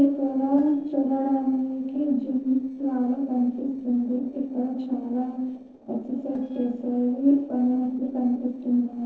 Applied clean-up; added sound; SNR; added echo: neural separator model SepFormer DNS4.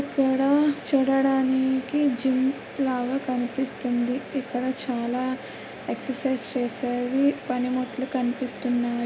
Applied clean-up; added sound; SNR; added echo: none; none; none; none.